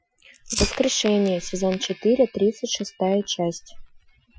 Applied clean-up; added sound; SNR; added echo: classical method Wiener filter.